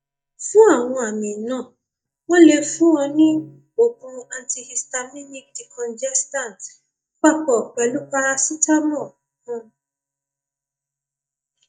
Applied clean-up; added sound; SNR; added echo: neural mask model DeepFilterNet 3.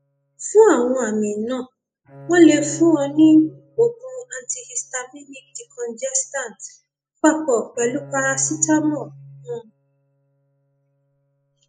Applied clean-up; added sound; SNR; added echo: classical method spectral subtraction.